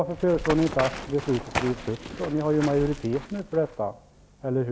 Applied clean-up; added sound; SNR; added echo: none; Run; 9 dB; none.